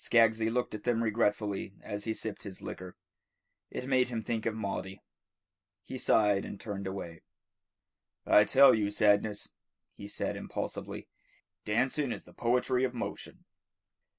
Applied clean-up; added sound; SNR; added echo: none; none; none; none.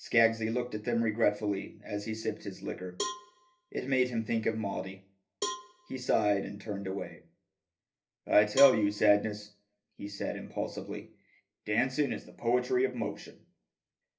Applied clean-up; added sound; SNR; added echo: none; Cowbell; 12 dB; reverberation time 0.3 s.